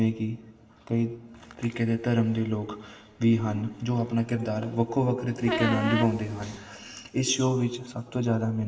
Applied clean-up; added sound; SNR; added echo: none; Squeak; 3 dB; reverberation time 0.8 s.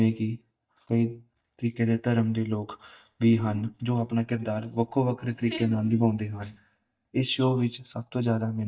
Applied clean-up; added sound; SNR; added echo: neural mask model DeepFilterNet 3.